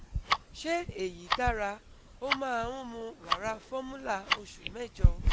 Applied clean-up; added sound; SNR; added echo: none; Tick-tock; -4 dB; none.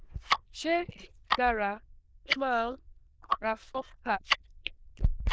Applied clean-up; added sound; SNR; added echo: neural diffusion model UNIVERSE++.